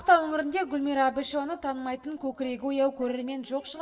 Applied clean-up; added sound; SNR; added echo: none; none; none; reverberation time 0.7 s.